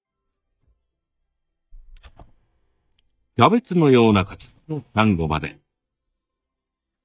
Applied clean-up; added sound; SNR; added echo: neural mask model DeepFilterNet 3.